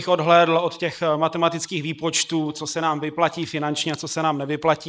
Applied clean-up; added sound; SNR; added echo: neural mask model Resemble Enhance denoiser.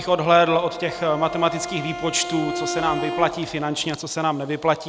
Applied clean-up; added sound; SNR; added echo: none; Bowed string instrument; 10 dB; none.